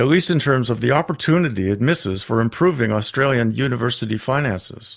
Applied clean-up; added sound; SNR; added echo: none; none; none; none.